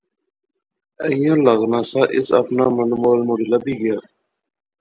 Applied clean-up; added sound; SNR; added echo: none; none; none; none.